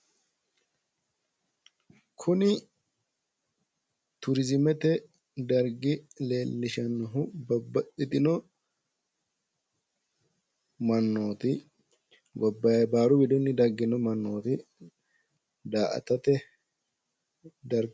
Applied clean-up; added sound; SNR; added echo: none; none; none; none.